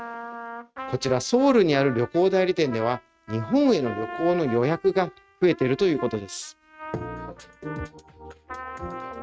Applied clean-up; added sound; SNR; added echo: neural mask model RNNoise.